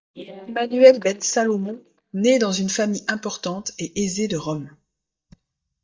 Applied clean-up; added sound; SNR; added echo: neural mask model DeepFilterNet 3.